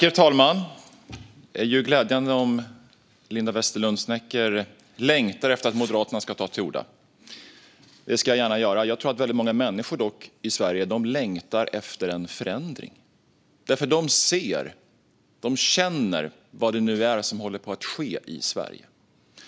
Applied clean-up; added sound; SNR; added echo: none; none; none; none.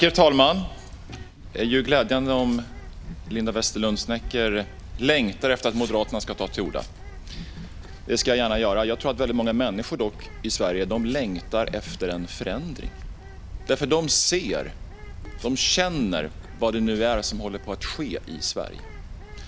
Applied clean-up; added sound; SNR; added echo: none; Bird; 12 dB; none.